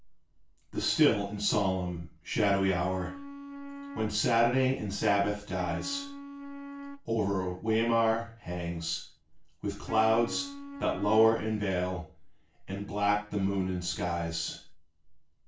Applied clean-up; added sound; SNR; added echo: none; Wind instrument, woodwind instrument; 13 dB; reverberation time 0.3 s.